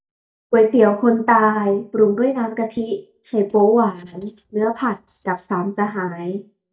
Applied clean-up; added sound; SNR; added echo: neural mask model DeepFilterNet 3.